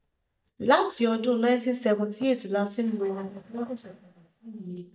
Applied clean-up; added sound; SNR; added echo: neural mask model DeepFilterNet 3.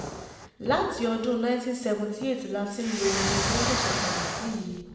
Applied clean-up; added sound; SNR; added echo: none; Explosion; 3 dB; reverberation time 1.1 s.